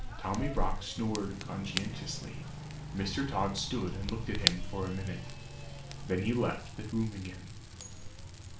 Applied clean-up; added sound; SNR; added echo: none; Fire / Rain; 4 dB; reverberation time 0.4 s.